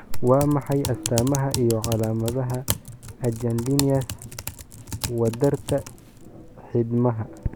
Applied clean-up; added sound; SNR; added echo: none; Typing; 10 dB; none.